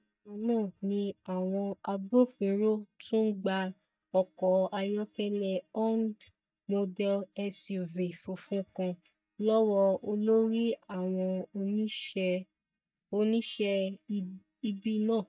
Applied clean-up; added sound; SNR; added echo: neural mask model DeepFilterNet 3.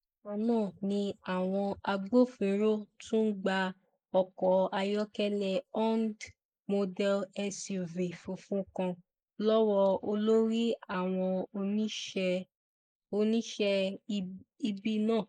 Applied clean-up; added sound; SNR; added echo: neural mask model Resemble Enhance denoiser.